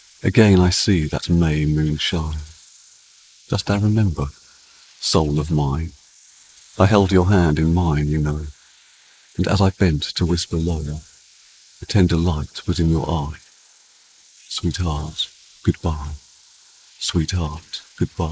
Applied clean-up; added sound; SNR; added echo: neural mask model Resemble Enhance denoiser.